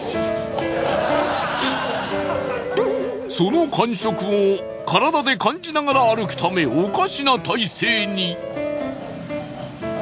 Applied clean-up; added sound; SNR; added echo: none; none; none; none.